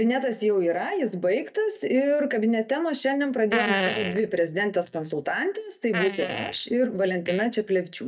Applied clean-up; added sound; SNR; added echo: neural mask model DeepFilterNet 3.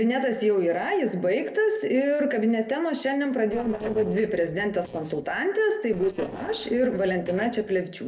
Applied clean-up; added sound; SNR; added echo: neural separator model SepFormer DNS4.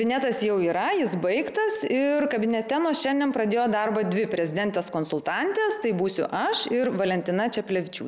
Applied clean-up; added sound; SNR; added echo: none; none; none; none.